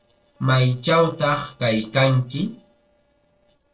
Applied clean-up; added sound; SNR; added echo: neural separator model SepFormer DNS4.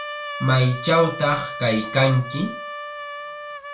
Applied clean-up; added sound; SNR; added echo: none; Trumpet; 10 dB; reverberation time 0.3 s.